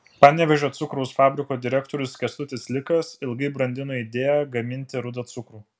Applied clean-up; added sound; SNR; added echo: none; none; none; none.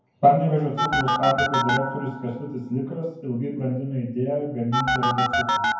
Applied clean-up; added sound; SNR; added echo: none; Telephone; 2 dB; reverberation time 0.9 s.